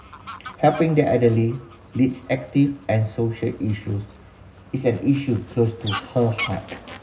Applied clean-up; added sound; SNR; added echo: none; Fowl; 16 dB; reverberation time 0.4 s.